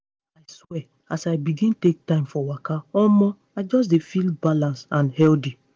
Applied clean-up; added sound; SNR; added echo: none; none; none; none.